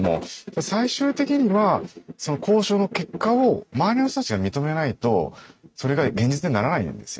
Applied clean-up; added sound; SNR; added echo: neural mask model RNNoise.